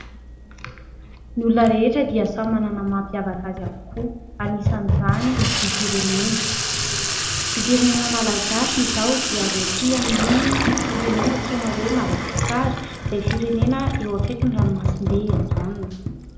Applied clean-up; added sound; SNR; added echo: none; Sink (filling or washing) / Water tap, faucet; 1 dB; reverberation time 0.8 s.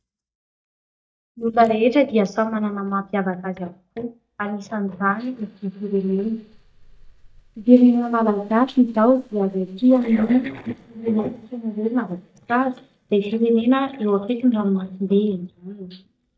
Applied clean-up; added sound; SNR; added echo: neural mask model DeepFilterNet 3.